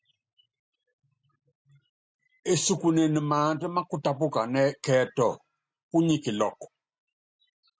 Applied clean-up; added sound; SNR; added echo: none; none; none; none.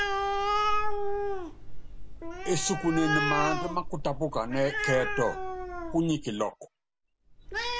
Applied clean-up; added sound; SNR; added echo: none; Animal; -1 dB; none.